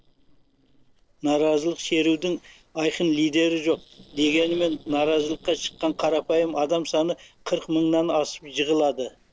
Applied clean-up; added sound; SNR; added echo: neural separator model SepFormer DNS4.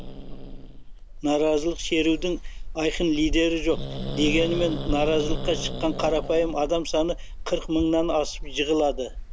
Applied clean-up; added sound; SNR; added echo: none; Growling; 6 dB; none.